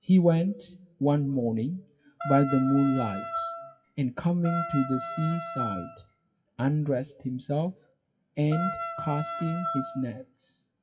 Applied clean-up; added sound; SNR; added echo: classical method WPE with log-MMSE.